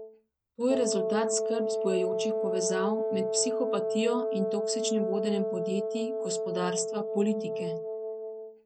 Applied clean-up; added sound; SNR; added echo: none; Wind instrument, woodwind instrument; -1 dB; none.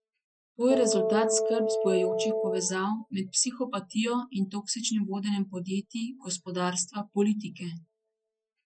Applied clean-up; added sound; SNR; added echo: classical method Wiener filter.